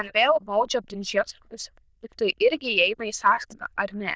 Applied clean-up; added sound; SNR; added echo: neural diffusion model UNIVERSE++.